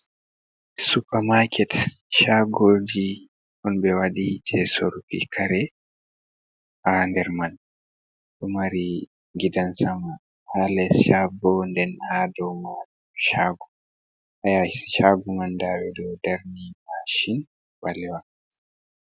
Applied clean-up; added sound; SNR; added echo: none; none; none; none.